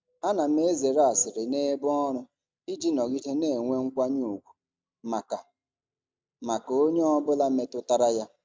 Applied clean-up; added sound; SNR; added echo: none; none; none; none.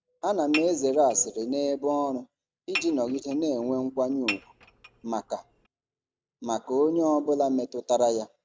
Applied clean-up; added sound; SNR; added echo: none; Dishes, pots, and pans / Chink, clink; 12 dB; none.